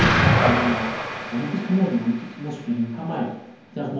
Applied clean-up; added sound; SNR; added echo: none; Explosion; -2 dB; reverberation time 0.9 s.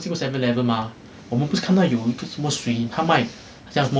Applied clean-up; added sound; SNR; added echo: none; none; none; none.